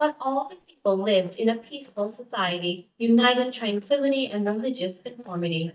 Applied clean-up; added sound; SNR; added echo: neural mask model DeepFilterNet 3.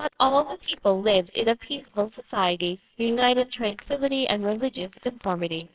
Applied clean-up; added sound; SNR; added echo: neural separator model SepFormer WHAMR!.